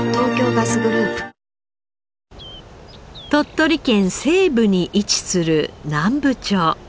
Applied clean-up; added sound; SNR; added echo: none; none; none; none.